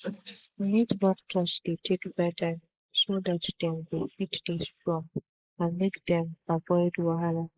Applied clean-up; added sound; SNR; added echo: neural mask model Resemble Enhance denoiser.